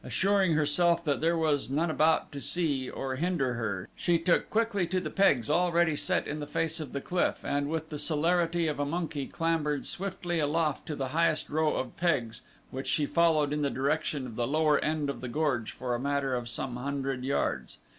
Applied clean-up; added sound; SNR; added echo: none; none; none; none.